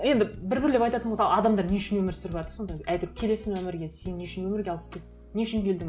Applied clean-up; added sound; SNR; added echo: none; Bass drum / Snare drum / Drum kit; 17 dB; none.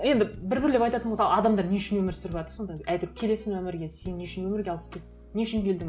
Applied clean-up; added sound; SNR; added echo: none; none; none; none.